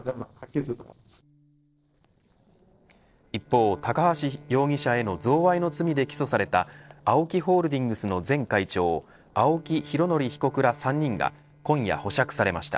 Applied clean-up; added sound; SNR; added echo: neural separator model SepFormer DNS4.